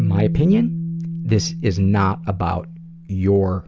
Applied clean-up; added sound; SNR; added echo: none; Bass guitar; 7 dB; none.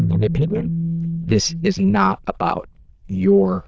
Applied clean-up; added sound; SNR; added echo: neural diffusion model UNIVERSE++.